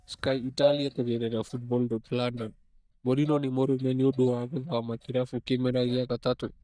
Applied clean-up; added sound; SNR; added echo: neural mask model DeepFilterNet 3.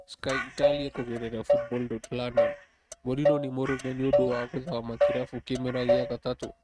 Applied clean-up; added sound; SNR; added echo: neural mask model RNNoise.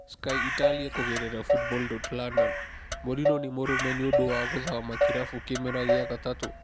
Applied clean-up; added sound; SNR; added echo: none; Motor vehicle (road) + Crow; -3 dB; none.